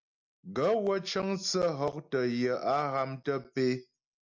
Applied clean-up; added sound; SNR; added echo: none; none; none; none.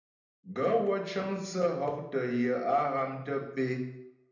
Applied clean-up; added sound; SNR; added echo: none; none; none; reverberation time 0.7 s.